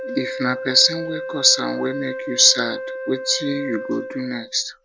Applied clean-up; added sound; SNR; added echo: none; Wind instrument, woodwind instrument; 8 dB; none.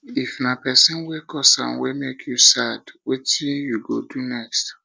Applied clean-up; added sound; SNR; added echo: none; none; none; none.